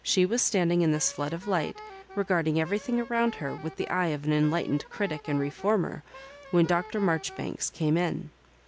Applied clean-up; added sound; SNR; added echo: none; Wind instrument, woodwind instrument; 18 dB; none.